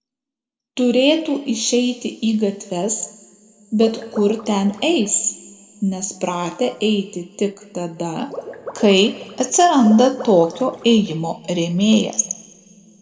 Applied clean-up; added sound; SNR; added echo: none; Water / Liquid; 15 dB; reverberation time 1.4 s.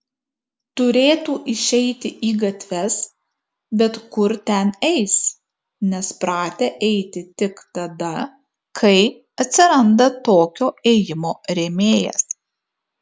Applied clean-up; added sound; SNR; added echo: none; none; none; none.